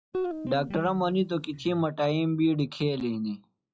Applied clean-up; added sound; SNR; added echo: classical method log-MMSE.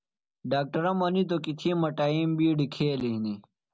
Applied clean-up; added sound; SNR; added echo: none; none; none; none.